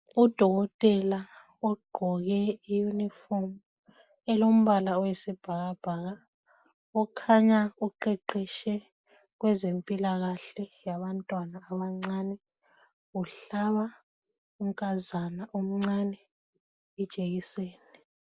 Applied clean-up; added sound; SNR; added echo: neural mask model Resemble Enhance denoiser.